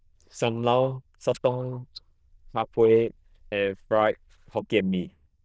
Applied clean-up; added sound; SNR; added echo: neural diffusion model UNIVERSE++.